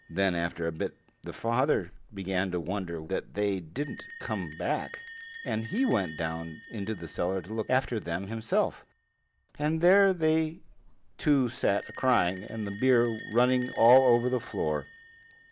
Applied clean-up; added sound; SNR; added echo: none; Bell; 14 dB; none.